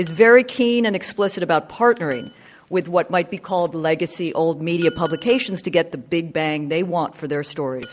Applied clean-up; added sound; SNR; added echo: none; Chink, clink; 17 dB; none.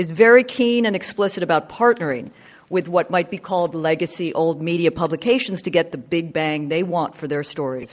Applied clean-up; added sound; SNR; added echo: neural mask model Resemble Enhance denoiser.